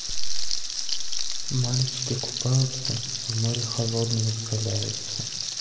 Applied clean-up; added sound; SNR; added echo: none; Frying (food); 6 dB; reverberation time 1.9 s.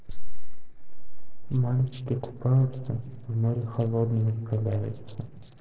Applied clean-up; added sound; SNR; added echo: neural separator model SepFormer DNS4.